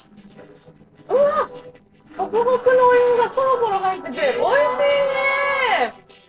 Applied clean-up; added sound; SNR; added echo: neural separator model SepFormer DNS4.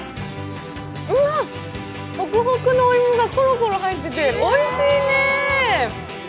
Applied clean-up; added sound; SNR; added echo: none; none; none; none.